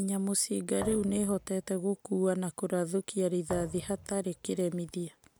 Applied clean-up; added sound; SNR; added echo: none; Thump, thud; 15 dB; none.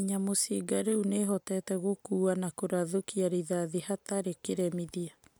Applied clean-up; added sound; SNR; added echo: none; none; none; none.